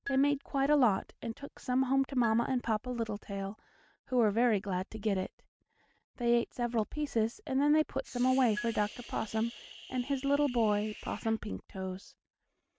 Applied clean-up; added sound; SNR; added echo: neural mask model RNNoise.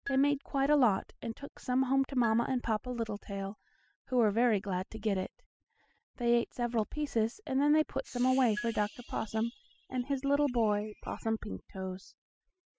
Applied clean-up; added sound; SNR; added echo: classical method spectral subtraction.